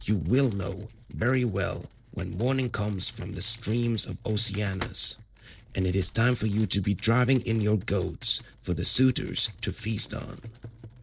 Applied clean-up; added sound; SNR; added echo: neural separator model SepFormer DNS4.